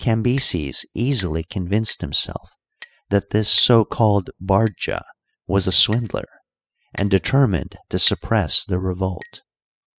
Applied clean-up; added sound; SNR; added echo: classical method spectral subtraction.